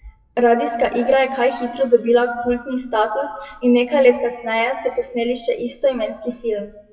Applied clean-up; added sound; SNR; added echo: classical method WPE with log-MMSE.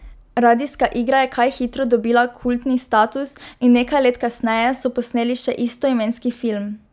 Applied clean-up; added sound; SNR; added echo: none; none; none; none.